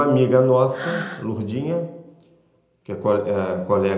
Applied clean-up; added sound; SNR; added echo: none; Breathing; 14 dB; reverberation time 0.9 s.